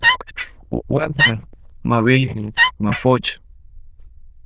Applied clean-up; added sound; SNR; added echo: neural diffusion model UNIVERSE++.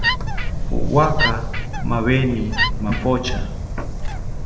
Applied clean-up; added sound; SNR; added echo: none; Bird + Wood; -2 dB; none.